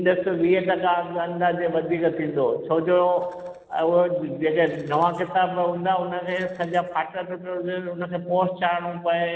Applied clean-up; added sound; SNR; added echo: neural separator model SepFormer DNS4.